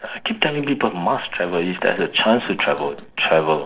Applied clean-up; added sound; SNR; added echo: neural separator model SepFormer DNS4.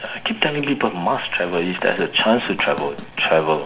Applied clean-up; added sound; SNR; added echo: none; Run; 17 dB; reverberation time 0.3 s.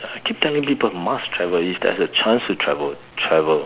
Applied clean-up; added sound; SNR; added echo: none; none; none; none.